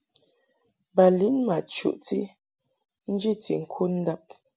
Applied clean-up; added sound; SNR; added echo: none; none; none; none.